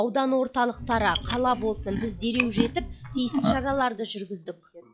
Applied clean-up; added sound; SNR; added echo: classical method log-MMSE.